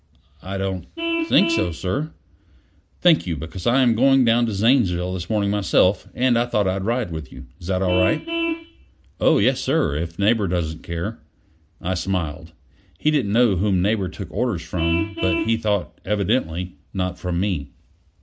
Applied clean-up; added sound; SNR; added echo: none; Vehicle horn, car horn, honking; 11 dB; none.